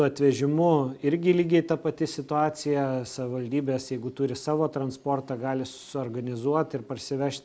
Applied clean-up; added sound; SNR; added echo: none; none; none; none.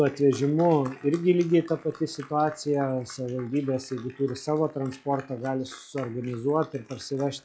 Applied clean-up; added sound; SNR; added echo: classical method log-MMSE.